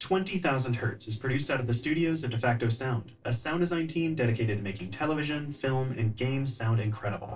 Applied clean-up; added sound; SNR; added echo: neural separator model SepFormer DNS4.